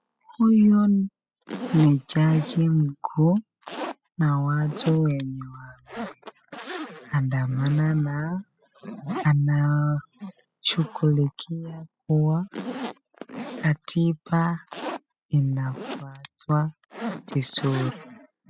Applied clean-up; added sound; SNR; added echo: classical method spectral subtraction.